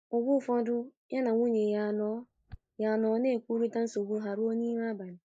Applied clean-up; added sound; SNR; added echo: neural mask model DeepFilterNet 3.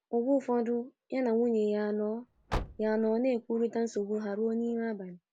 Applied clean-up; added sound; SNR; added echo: none; Car; 10 dB; none.